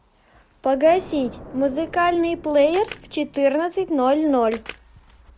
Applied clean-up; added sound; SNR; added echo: none; Camera + Explosion; 18 dB; none.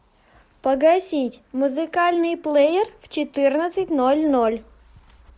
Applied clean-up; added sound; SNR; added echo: none; none; none; none.